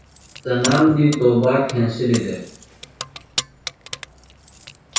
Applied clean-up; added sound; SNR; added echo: none; Keys jangling; 12 dB; reverberation time 0.6 s.